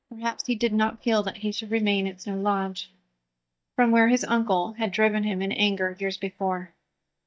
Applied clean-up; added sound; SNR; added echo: neural mask model DeepFilterNet 3.